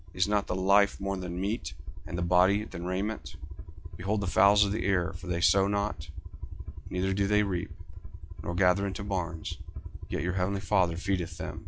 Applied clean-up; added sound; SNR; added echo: classical method log-MMSE.